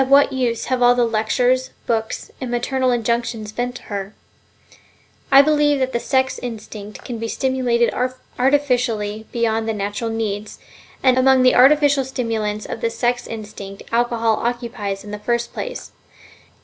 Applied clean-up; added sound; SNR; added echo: none; none; none; none.